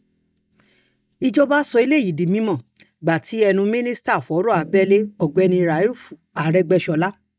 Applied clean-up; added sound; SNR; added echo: neural mask model DeepFilterNet 3.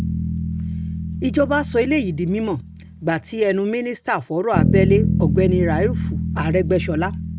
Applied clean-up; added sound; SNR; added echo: none; Bass guitar; 1 dB; none.